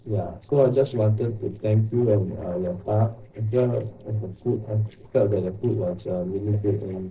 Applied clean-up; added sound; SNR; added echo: neural separator model SepFormer DNS4.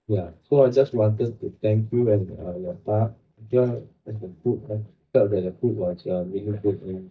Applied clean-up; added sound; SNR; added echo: neural mask model DeepFilterNet 3.